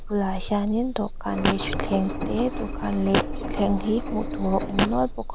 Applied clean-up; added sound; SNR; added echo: none; Fart + Engine; 2 dB; none.